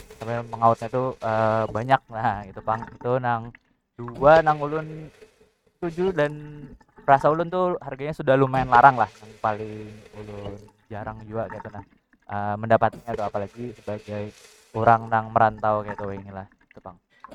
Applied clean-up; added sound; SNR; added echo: neural mask model RNNoise.